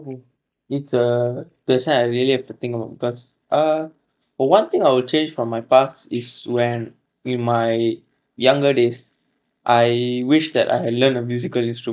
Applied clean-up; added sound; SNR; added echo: neural mask model DeepFilterNet 3.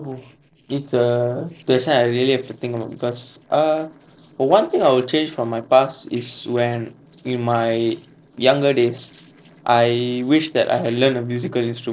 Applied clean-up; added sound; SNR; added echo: neural separator model SepFormer DNS4.